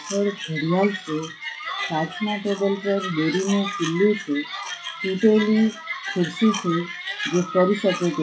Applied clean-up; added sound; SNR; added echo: classical method WPE with log-MMSE.